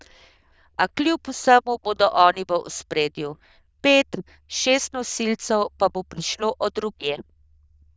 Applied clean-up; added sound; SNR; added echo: neural diffusion model UNIVERSE++.